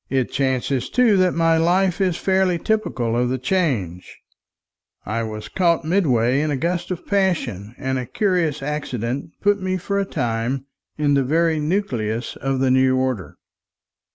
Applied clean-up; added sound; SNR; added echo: none; none; none; none.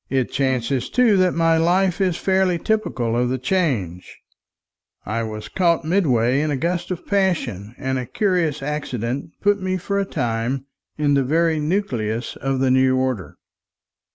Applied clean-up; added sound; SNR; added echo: none; Brass instrument; 17 dB; none.